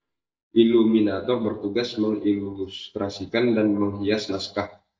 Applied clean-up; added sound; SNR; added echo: neural mask model DeepFilterNet 3.